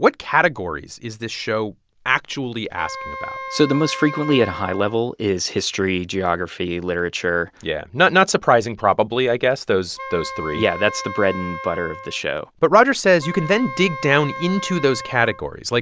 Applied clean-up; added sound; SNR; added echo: none; Wind instrument, woodwind instrument; 11 dB; none.